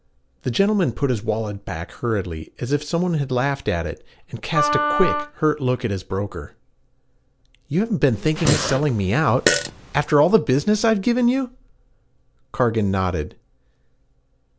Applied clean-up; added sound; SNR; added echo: none; Fart + Wind instrument, woodwind instrument; 2 dB; none.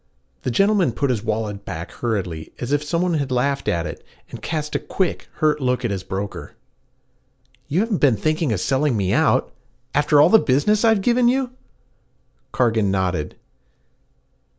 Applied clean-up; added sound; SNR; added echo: none; none; none; none.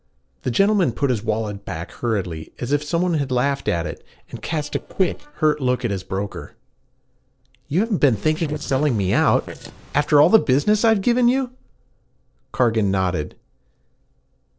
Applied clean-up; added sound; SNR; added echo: neural separator model SepFormer DNS4.